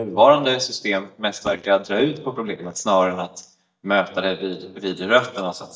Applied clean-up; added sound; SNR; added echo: neural mask model DeepFilterNet 3.